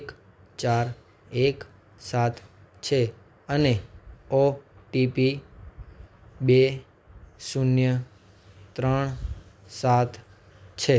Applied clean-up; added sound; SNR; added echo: none; none; none; none.